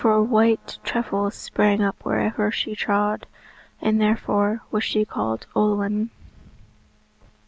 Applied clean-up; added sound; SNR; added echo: none; none; none; none.